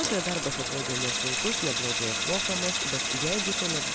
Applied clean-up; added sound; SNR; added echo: none; Sink (filling or washing) / Water tap, faucet; -4 dB; none.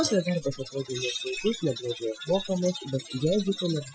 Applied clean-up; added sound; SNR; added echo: classical method Wiener filter.